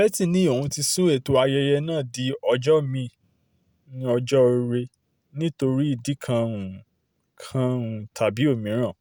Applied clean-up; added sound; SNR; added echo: none; none; none; none.